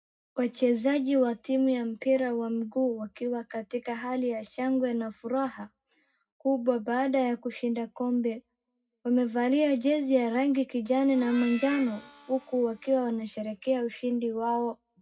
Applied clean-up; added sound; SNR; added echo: none; Harmonica; 18 dB; reverberation time 0.3 s.